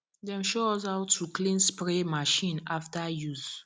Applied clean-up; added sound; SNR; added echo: none; none; none; none.